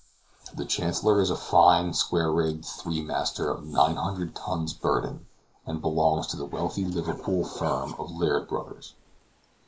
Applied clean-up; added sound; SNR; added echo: neural mask model Resemble Enhance denoiser.